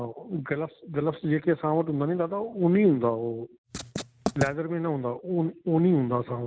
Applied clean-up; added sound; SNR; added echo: neural mask model RNNoise.